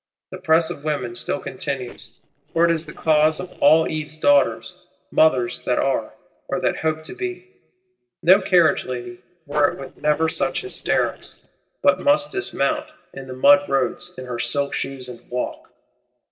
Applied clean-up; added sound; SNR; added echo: neural separator model SepFormer DNS4.